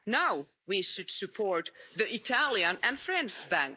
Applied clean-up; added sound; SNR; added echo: neural mask model Resemble Enhance denoiser.